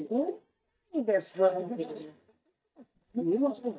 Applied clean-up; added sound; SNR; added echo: neural mask model DeepFilterNet 3.